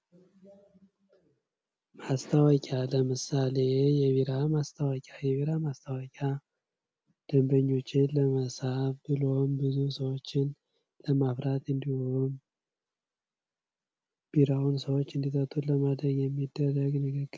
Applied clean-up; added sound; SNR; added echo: none; none; none; none.